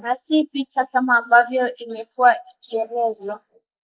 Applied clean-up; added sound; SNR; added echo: neural mask model Resemble Enhance denoiser.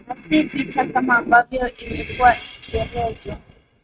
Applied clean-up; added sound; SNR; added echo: neural mask model RNNoise.